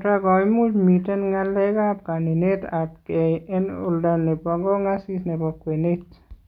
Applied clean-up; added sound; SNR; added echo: none; none; none; none.